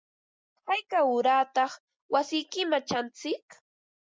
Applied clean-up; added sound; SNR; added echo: none; none; none; none.